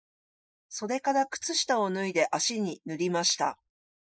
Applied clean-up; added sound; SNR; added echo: neural mask model Resemble Enhance denoiser.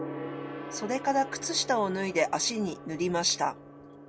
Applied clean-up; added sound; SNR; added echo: none; Gong; 11 dB; none.